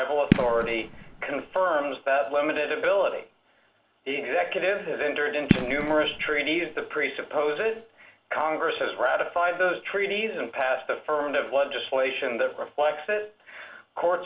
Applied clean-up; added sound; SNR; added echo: none; Fireworks; 2 dB; reverberation time 0.2 s.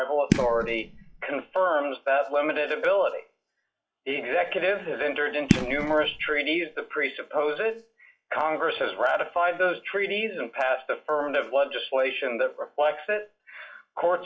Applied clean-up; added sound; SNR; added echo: classical method WPE with log-MMSE.